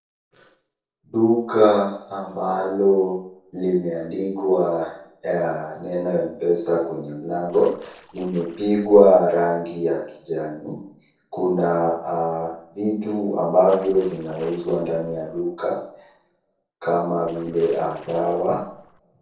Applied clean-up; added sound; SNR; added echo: neural separator model SepFormer DNS4.